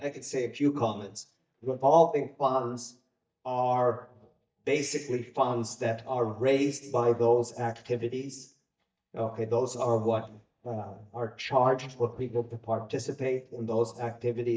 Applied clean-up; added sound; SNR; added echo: neural mask model DeepFilterNet 3.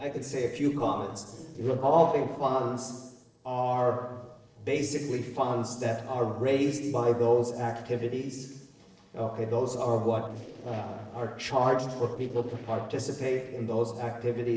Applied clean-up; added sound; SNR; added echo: neural separator model SepFormer DNS4.